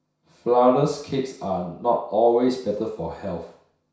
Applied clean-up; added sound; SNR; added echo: none; none; none; reverberation time 0.6 s.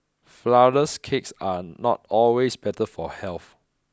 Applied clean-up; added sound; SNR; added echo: none; none; none; none.